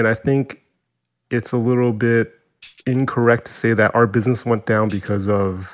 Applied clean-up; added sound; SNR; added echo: none; Tambourine; 17 dB; none.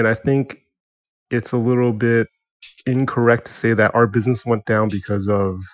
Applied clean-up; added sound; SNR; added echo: classical method Wiener filter.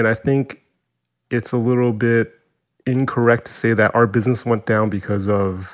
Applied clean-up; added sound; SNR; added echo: none; none; none; none.